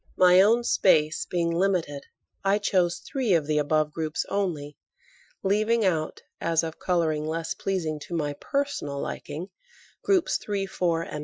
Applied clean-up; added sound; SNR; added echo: classical method Wiener filter.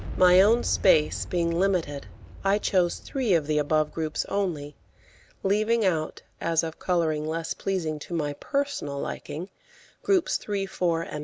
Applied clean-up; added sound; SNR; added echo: none; Boom; 16 dB; none.